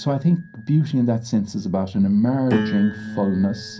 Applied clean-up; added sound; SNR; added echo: none; Piano; 10 dB; reverberation time 0.3 s.